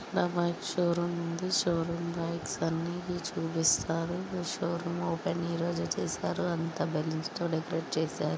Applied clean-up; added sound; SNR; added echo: none; none; none; none.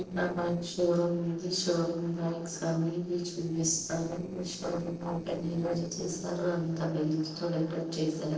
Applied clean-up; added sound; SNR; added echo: neural separator model SepFormer DNS4.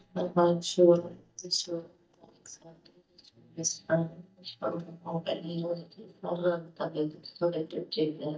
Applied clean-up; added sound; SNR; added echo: neural mask model DeepFilterNet 3.